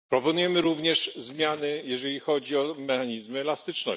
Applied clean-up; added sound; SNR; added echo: neural mask model DeepFilterNet 3.